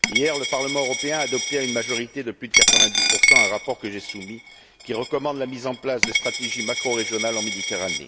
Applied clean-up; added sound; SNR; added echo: none; Coin (dropping); -4 dB; none.